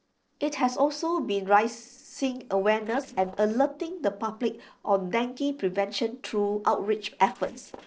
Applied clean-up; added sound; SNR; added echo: neural separator model SepFormer DNS4.